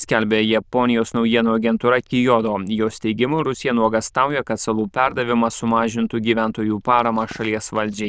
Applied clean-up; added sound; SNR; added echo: neural diffusion model UNIVERSE++.